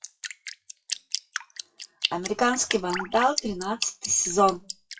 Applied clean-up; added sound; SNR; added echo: classical method WPE with log-MMSE.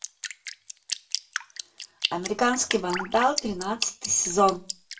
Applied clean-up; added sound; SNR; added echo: none; Drip; 7 dB; reverberation time 0.2 s.